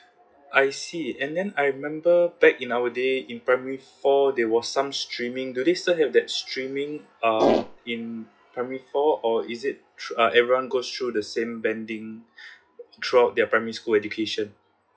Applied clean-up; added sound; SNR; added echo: classical method WPE with log-MMSE.